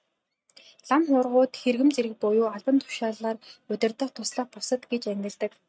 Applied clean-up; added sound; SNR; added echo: neural mask model RNNoise.